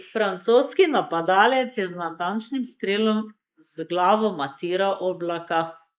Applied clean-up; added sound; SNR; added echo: neural mask model Resemble Enhance denoiser.